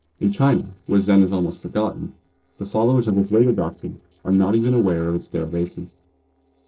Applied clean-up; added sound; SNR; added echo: neural separator model SepFormer DNS4.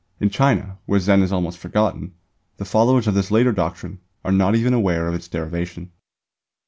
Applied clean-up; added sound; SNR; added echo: none; none; none; none.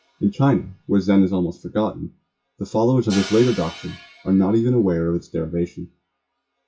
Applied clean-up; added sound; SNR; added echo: classical method WPE with log-MMSE.